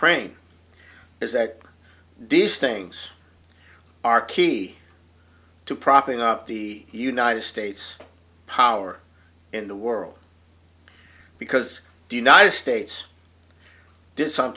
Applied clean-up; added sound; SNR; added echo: none; none; none; none.